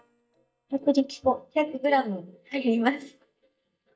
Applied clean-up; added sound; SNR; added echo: neural mask model DeepFilterNet 3.